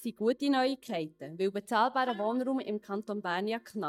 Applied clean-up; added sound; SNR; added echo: neural mask model DeepFilterNet 3.